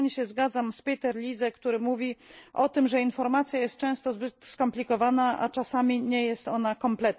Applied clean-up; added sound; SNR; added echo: neural mask model Resemble Enhance denoiser.